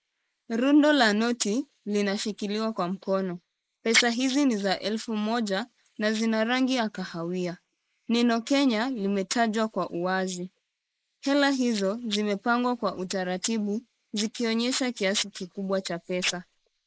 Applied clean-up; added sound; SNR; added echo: neural mask model Resemble Enhance denoiser.